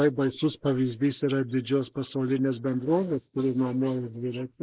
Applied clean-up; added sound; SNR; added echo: neural mask model Resemble Enhance denoiser.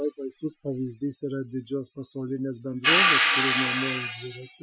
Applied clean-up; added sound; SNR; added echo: classical method Wiener filter.